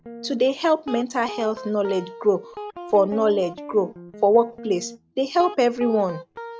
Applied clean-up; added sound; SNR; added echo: none; Guitar; 14 dB; none.